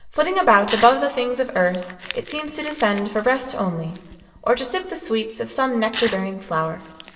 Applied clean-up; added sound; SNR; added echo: none; Crumpling, crinkling / Tearing; 14 dB; reverberation time 1.2 s.